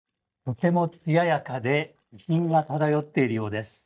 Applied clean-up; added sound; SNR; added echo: neural mask model DeepFilterNet 3.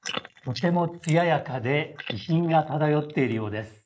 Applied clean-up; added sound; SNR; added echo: neural mask model Resemble Enhance denoiser.